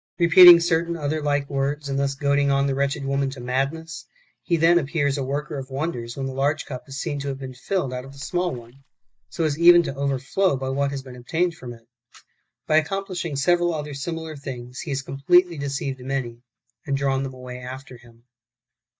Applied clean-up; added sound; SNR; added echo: neural mask model DeepFilterNet 3.